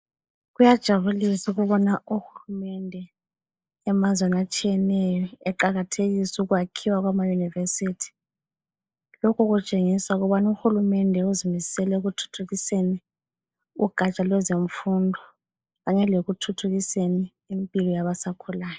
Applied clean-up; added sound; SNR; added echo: neural mask model Resemble Enhance denoiser.